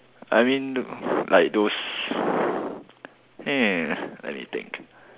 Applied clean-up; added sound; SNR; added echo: none; none; none; none.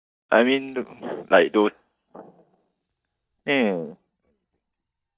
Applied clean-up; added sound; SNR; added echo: neural mask model DeepFilterNet 3.